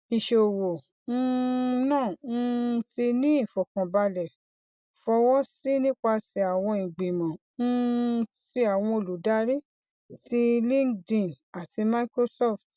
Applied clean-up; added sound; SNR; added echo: none; none; none; none.